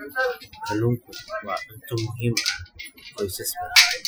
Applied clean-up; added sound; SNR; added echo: classical method Wiener filter.